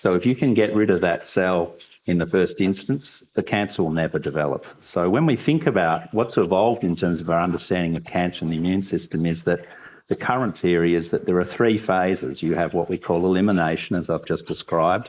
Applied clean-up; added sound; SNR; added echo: neural mask model Resemble Enhance denoiser.